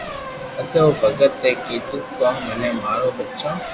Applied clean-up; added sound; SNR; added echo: none; Race car, auto racing; 11 dB; none.